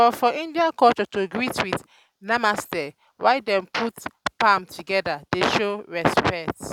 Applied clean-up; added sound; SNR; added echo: none; none; none; none.